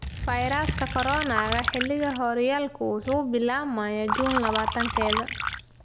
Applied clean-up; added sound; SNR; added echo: none; Liquid; 3 dB; none.